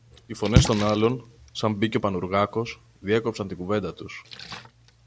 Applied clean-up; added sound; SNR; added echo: none; Splash, splatter; 3 dB; none.